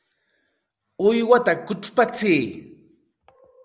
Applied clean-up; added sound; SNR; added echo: none; none; none; none.